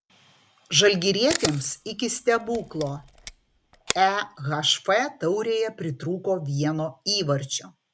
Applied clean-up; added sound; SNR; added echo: none; Camera; 10 dB; none.